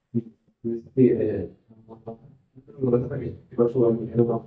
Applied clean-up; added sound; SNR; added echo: neural mask model DeepFilterNet 3.